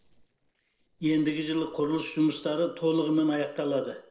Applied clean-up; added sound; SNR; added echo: neural separator model SepFormer DNS4.